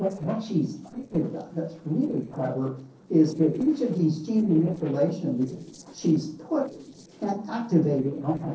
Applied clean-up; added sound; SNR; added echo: neural separator model SepFormer DNS4.